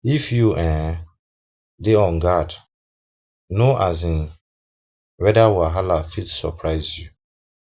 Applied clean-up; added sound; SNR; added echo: none; none; none; none.